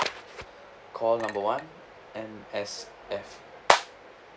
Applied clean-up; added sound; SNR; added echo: none; Chink, clink; 16 dB; none.